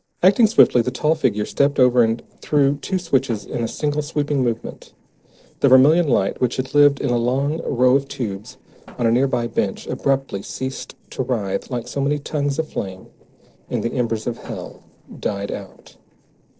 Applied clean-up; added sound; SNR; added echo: neural separator model SepFormer DNS4.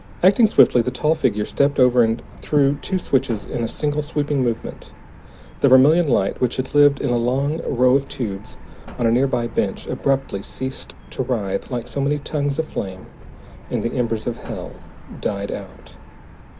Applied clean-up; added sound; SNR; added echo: none; Truck; 17 dB; none.